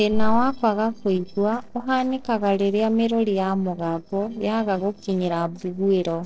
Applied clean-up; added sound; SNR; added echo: neural separator model SepFormer DNS4.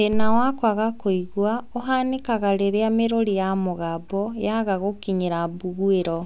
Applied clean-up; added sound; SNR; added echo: none; none; none; none.